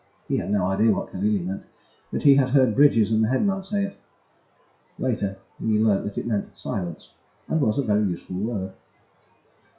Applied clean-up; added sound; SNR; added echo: classical method WPE with log-MMSE.